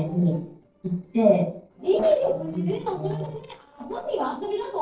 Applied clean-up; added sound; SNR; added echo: neural separator model SepFormer DNS4.